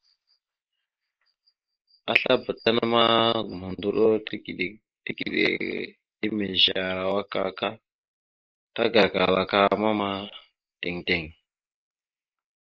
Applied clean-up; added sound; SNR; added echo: neural mask model Resemble Enhance denoiser.